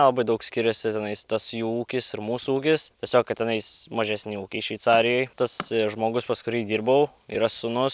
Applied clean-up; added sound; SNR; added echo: neural separator model SepFormer DNS4.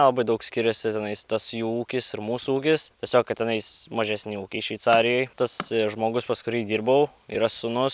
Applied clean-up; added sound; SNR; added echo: none; Tools; 17 dB; none.